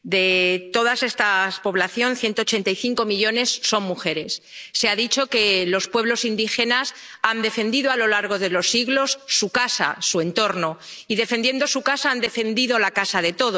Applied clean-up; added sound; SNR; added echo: none; none; none; none.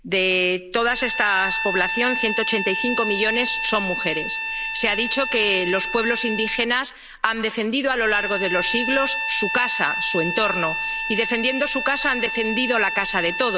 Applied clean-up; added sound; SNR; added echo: none; Bowed string instrument; 4 dB; none.